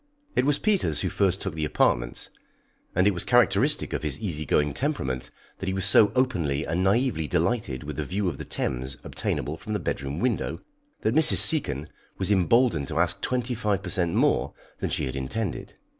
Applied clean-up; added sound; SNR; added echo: none; none; none; none.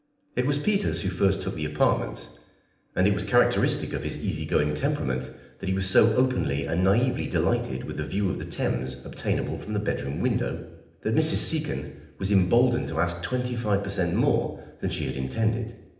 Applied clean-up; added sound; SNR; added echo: none; none; none; reverberation time 0.8 s.